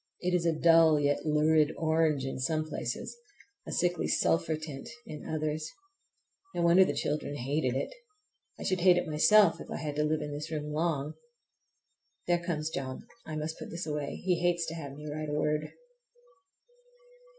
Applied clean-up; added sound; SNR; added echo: none; none; none; none.